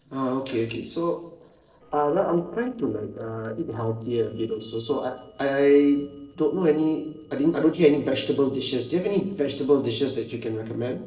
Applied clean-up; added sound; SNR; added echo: neural separator model SepFormer DNS4.